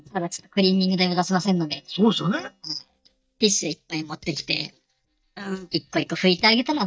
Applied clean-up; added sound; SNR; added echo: neural mask model DeepFilterNet 3.